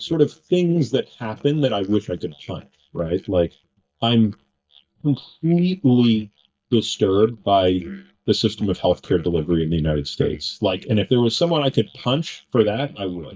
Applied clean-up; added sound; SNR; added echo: neural mask model DeepFilterNet 3.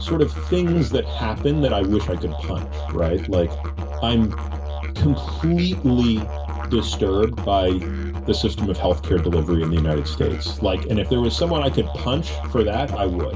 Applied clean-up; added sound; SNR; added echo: none; Musical instrument; 5 dB; reverberation time 0.2 s.